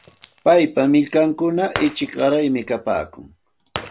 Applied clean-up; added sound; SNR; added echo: none; Shatter; 17 dB; none.